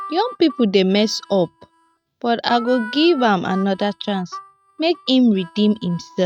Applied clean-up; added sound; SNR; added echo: neural mask model RNNoise.